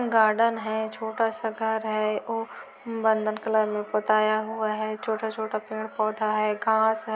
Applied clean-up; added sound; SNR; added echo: none; none; none; none.